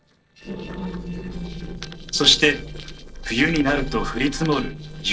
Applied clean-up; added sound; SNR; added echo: neural separator model SepFormer DNS4.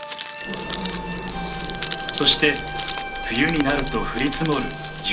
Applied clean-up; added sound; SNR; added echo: none; Crackle; 8 dB; reverberation time 0.2 s.